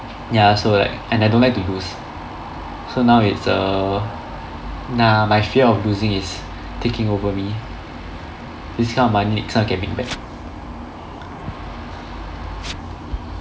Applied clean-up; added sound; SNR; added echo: none; none; none; none.